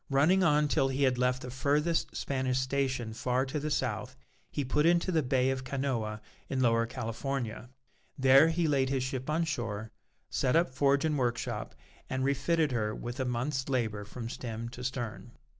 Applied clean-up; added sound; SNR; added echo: none; none; none; none.